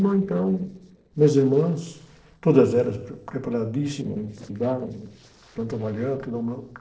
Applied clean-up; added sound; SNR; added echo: neural separator model SepFormer DNS4.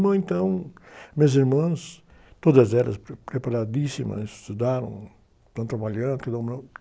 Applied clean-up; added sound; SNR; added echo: none; none; none; none.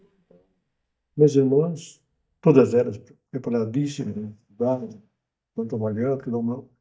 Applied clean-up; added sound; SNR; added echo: neural mask model DeepFilterNet 3.